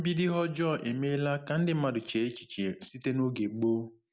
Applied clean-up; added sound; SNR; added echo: none; none; none; none.